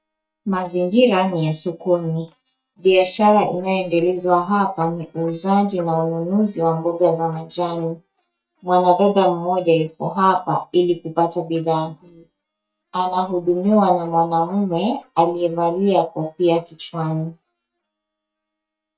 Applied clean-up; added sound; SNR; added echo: neural mask model DeepFilterNet 3.